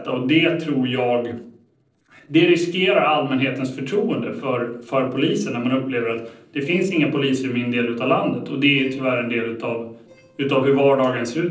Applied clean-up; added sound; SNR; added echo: neural separator model SepFormer DNS4.